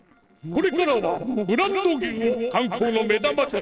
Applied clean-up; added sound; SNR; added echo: neural separator model SepFormer DNS4.